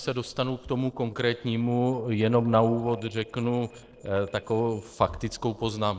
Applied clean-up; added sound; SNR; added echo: neural separator model SepFormer DNS4.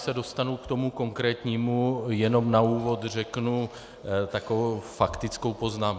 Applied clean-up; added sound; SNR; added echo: none; none; none; none.